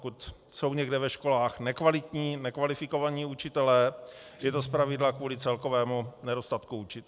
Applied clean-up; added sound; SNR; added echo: none; Guitar; 19 dB; none.